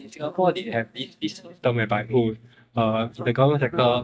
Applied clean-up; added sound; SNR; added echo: neural mask model DeepFilterNet 3.